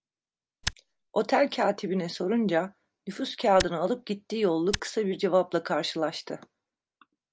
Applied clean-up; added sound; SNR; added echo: none; Tick; 8 dB; none.